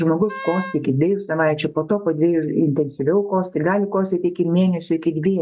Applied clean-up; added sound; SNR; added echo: classical method log-MMSE.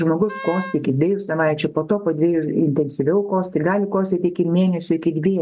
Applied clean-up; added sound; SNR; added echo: none; Wind instrument, woodwind instrument; 14 dB; none.